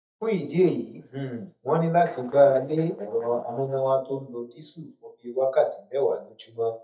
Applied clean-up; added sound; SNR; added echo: neural mask model DeepFilterNet 3.